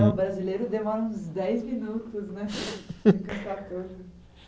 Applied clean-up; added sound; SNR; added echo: none; none; none; none.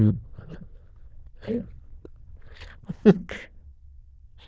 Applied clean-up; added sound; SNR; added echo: neural diffusion model UNIVERSE++.